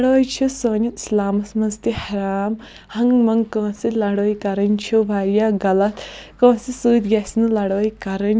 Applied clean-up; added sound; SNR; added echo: none; none; none; none.